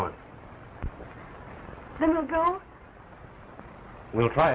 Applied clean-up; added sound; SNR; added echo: none; none; none; none.